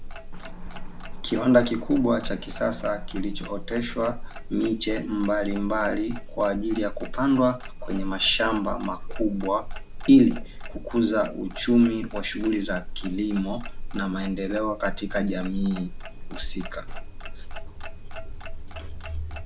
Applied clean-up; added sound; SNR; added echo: none; Clock; 6 dB; none.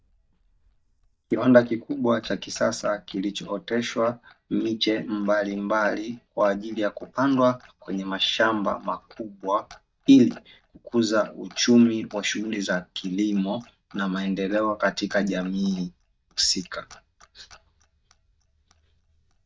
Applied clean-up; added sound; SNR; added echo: neural mask model DeepFilterNet 3.